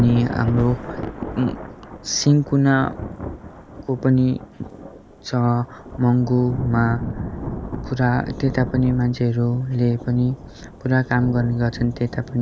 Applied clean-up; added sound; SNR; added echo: none; Thunder / Rain; 11 dB; none.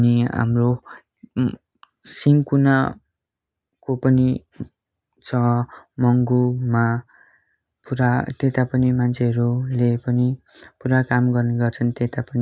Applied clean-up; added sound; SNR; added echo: none; none; none; none.